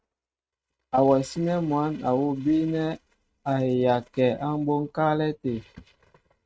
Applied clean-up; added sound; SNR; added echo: neural mask model RNNoise.